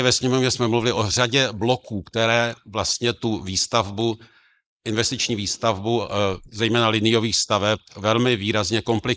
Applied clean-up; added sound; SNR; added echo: neural mask model Resemble Enhance denoiser.